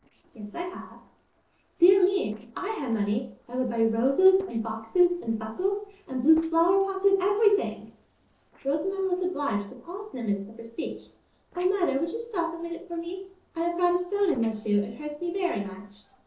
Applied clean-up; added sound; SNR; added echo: neural separator model SepFormer DNS4.